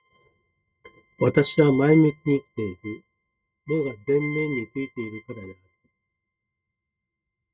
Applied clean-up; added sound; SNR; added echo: neural mask model RNNoise.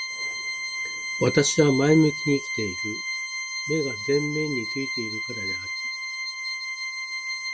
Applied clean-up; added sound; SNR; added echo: none; Organ; 4 dB; none.